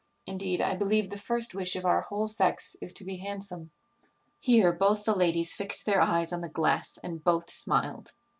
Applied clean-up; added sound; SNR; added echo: none; none; none; none.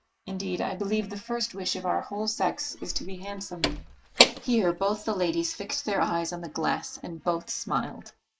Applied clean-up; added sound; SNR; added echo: neural mask model Resemble Enhance denoiser.